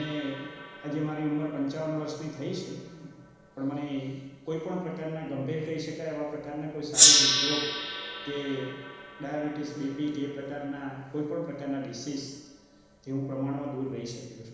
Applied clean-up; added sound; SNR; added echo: none; Gong; -2 dB; reverberation time 1.0 s.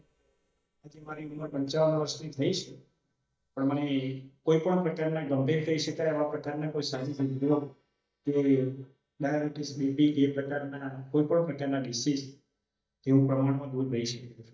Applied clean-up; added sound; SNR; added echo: neural mask model DeepFilterNet 3.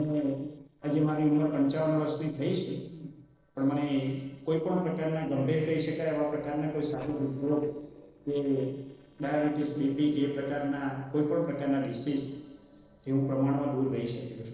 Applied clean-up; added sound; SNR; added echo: neural separator model SepFormer DNS4.